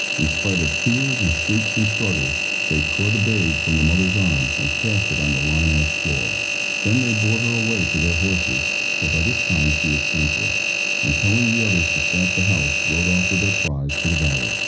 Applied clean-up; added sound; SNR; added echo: none; Engine; 0 dB; reverberation time 0.4 s.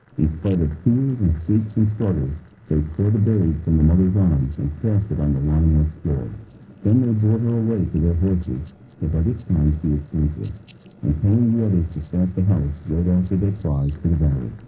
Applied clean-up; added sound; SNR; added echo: neural separator model SepFormer DNS4.